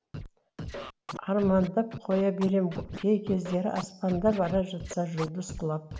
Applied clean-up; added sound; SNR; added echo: none; Scratching (performance technique); 12 dB; none.